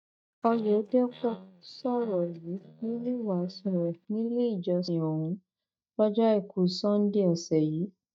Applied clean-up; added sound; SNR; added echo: neural mask model DeepFilterNet 3.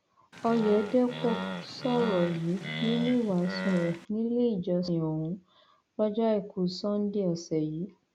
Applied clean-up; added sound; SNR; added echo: none; Animal; 7 dB; none.